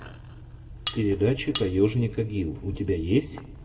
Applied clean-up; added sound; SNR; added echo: none; Cutlery, silverware; 2 dB; reverberation time 1.0 s.